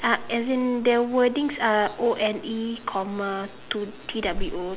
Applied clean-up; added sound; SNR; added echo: none; Alarm / Insect; 12 dB; none.